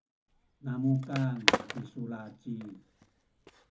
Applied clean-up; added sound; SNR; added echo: none; Skateboard; 1 dB; reverberation time 0.3 s.